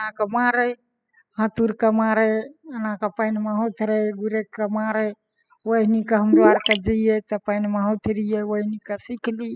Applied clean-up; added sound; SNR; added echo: classical method spectral subtraction.